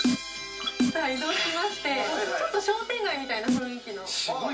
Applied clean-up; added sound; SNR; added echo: none; Snare drum; 1 dB; reverberation time 0.3 s.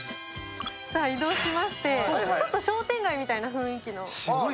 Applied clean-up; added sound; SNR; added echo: none; none; none; none.